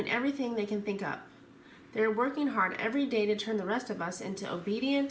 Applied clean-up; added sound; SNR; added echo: none; none; none; none.